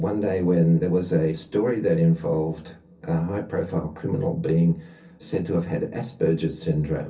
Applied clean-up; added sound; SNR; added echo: none; none; none; reverberation time 0.3 s.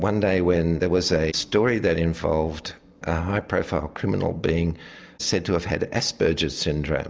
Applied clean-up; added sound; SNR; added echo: none; none; none; none.